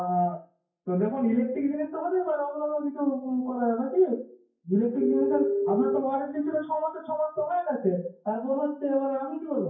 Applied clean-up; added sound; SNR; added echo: classical method WPE with log-MMSE.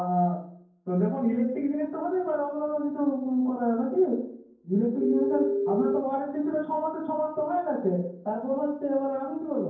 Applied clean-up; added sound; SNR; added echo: neural separator model SepFormer DNS4.